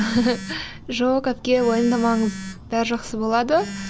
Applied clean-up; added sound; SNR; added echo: none; Telephone; 12 dB; none.